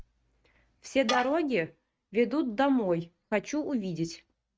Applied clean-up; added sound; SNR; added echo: neural mask model RNNoise.